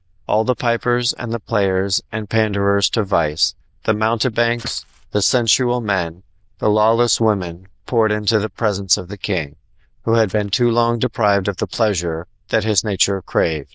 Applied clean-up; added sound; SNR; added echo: neural diffusion model UNIVERSE++.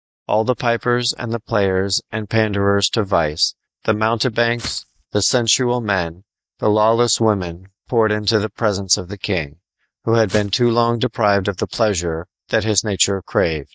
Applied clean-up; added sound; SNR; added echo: neural mask model DeepFilterNet 3.